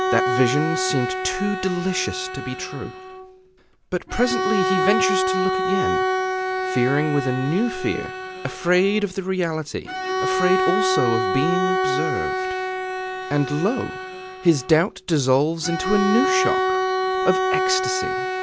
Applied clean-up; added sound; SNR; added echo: none; Bowed string instrument; 0 dB; none.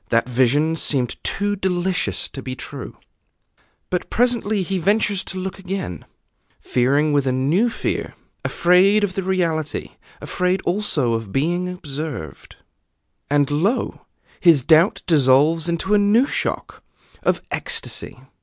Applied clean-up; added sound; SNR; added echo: none; none; none; none.